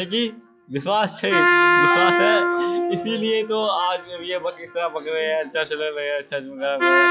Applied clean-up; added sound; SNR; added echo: classical method log-MMSE.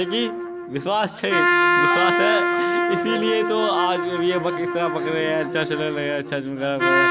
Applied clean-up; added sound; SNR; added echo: none; Trumpet; -2 dB; none.